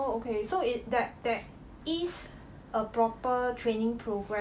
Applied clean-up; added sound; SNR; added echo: none; none; none; none.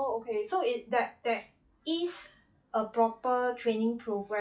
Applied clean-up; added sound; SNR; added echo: classical method log-MMSE.